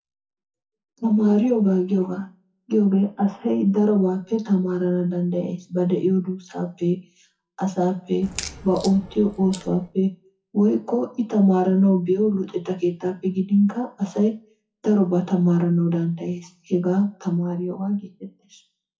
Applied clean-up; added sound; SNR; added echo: classical method WPE with log-MMSE.